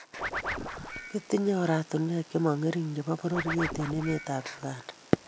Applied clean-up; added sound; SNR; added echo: none; Scratching (performance technique); 7 dB; none.